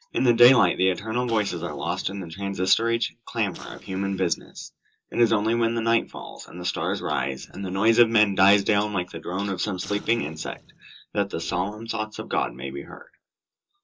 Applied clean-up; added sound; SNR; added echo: neural separator model SepFormer DNS4.